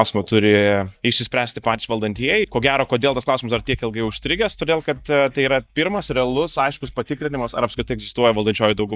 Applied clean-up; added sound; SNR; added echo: neural mask model DeepFilterNet 3.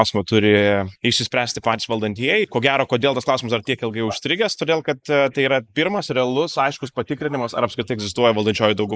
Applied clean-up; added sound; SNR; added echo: neural mask model Resemble Enhance denoiser.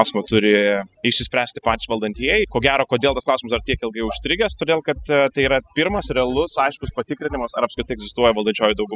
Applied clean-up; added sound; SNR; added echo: classical method spectral subtraction.